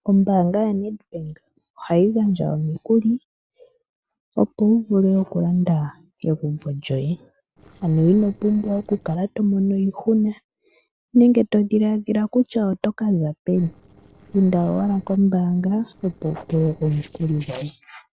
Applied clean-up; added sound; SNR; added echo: neural separator model SepFormer DNS4.